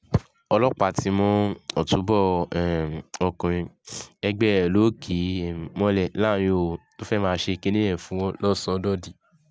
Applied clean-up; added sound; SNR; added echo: none; none; none; none.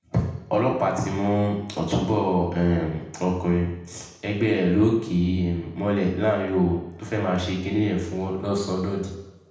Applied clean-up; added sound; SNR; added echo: none; none; none; reverberation time 0.8 s.